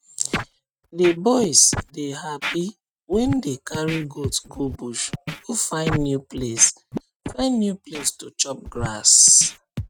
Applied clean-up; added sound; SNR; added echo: neural mask model RNNoise.